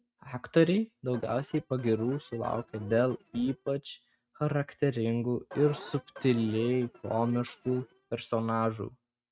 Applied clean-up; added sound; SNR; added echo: neural mask model RNNoise.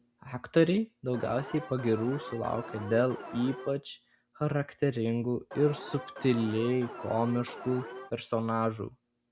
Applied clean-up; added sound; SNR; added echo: none; Alarm; 12 dB; none.